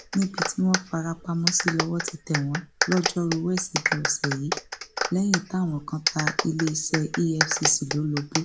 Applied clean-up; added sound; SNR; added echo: none; Clapping; 3 dB; none.